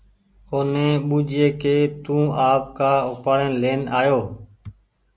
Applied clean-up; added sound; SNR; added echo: none; none; none; none.